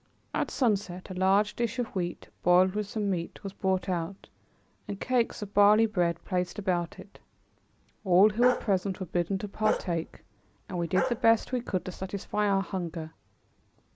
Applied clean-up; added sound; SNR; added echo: none; Bark; 8 dB; none.